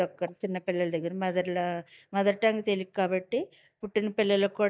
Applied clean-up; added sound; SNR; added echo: neural mask model DeepFilterNet 3.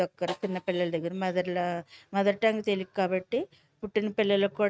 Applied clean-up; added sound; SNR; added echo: neural mask model RNNoise.